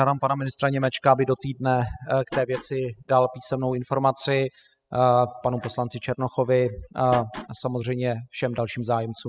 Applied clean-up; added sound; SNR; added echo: classical method spectral subtraction.